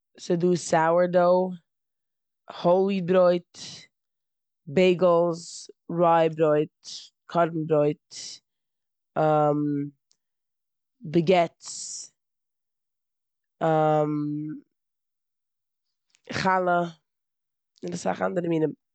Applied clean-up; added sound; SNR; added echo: none; none; none; none.